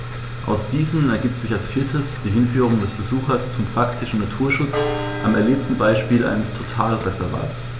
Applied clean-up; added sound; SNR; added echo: none; Tools + Church bell; 13 dB; none.